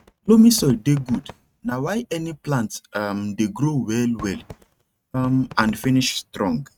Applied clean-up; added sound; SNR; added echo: neural mask model RNNoise.